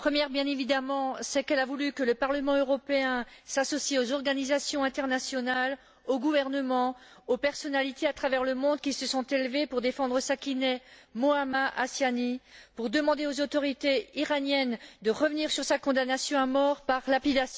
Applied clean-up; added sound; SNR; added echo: none; none; none; none.